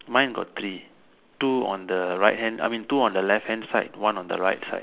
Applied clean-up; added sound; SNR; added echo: none; none; none; none.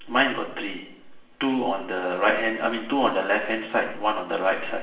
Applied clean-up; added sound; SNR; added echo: none; none; none; reverberation time 0.7 s.